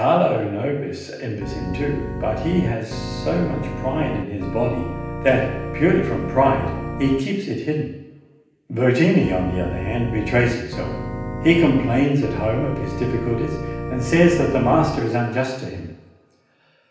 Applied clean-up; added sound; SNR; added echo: none; Organ; 8 dB; reverberation time 0.9 s.